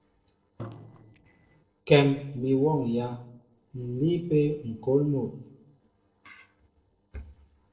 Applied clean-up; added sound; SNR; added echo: neural separator model SepFormer DNS4.